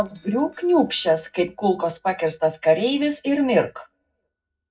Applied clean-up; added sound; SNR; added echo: neural separator model SepFormer DNS4.